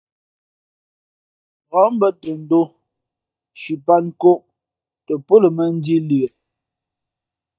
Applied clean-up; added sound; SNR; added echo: neural mask model DeepFilterNet 3.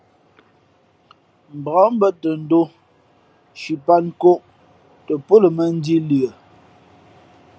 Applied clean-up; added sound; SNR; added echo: none; none; none; none.